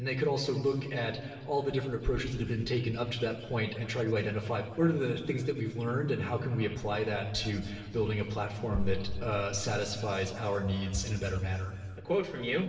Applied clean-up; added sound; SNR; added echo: none; none; none; reverberation time 2.4 s.